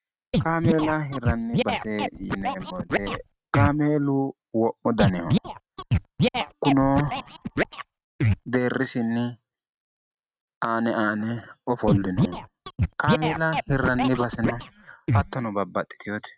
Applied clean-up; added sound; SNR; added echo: neural mask model RNNoise.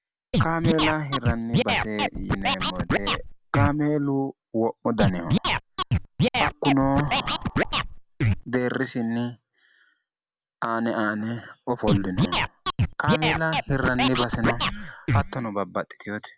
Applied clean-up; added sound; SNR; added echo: none; Scratching (performance technique); -2 dB; none.